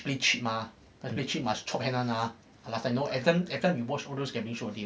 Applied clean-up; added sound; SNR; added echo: none; none; none; none.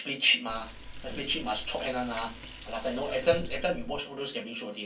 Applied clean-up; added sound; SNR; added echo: none; Liquid; 9 dB; reverberation time 0.2 s.